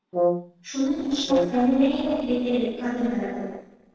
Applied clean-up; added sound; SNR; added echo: neural separator model SepFormer DNS4.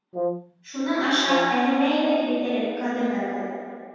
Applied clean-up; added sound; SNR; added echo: none; Brass instrument; 8 dB; reverberation time 2.0 s.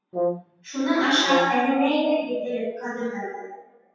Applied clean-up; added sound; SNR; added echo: classical method WPE with log-MMSE.